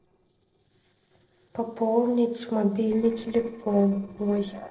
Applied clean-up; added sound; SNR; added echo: neural separator model SepFormer DNS4.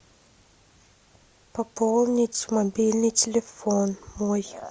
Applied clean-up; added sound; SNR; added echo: none; none; none; none.